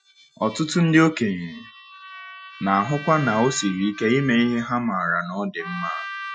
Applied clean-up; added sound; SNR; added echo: classical method Wiener filter.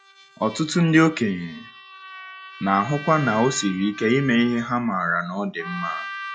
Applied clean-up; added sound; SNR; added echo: classical method log-MMSE.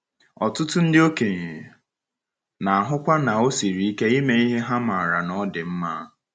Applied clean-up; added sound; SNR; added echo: none; none; none; none.